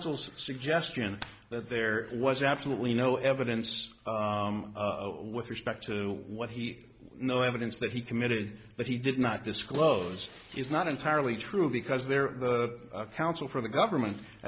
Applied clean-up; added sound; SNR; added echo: none; Shatter; 18 dB; none.